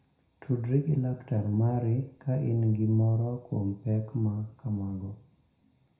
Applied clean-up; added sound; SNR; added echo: none; none; none; reverberation time 0.4 s.